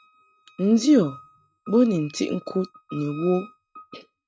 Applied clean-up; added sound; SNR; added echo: neural mask model RNNoise.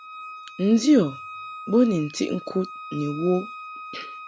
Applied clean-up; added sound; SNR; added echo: none; Wind instrument, woodwind instrument; 15 dB; none.